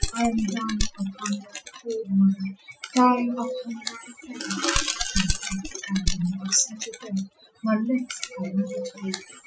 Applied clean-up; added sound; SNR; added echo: classical method Wiener filter.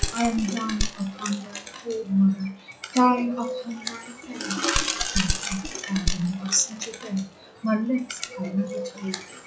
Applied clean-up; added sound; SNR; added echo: classical method log-MMSE.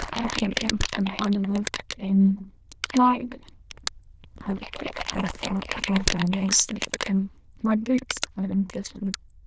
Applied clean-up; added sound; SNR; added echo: neural diffusion model UNIVERSE++.